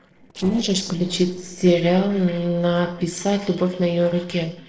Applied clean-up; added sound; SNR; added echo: neural separator model SepFormer DNS4.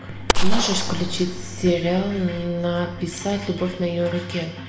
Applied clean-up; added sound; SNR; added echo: none; Gunshot, gunfire; -1 dB; reverberation time 0.9 s.